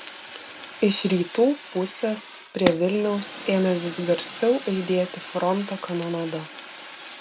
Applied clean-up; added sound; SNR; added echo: none; Fire; 11 dB; none.